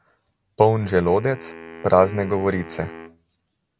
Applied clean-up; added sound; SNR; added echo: none; Wind instrument, woodwind instrument; 18 dB; none.